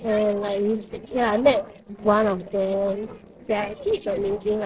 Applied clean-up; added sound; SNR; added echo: neural separator model SepFormer DNS4.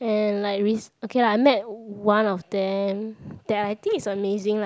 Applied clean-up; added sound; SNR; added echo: none; none; none; none.